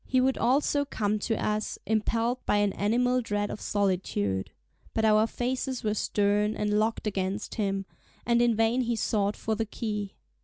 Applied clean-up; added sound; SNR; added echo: none; none; none; none.